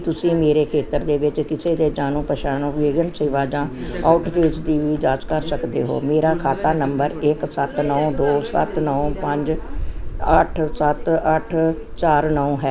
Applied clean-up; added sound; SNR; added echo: none; Wind; 10 dB; none.